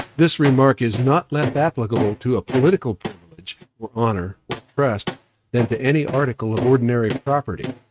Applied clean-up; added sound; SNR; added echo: neural mask model RNNoise.